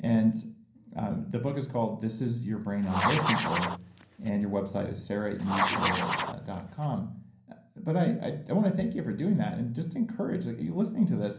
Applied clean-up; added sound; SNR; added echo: none; Writing; 1 dB; reverberation time 0.6 s.